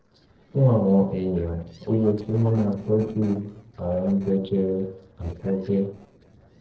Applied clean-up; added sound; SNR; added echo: neural separator model SepFormer DNS4.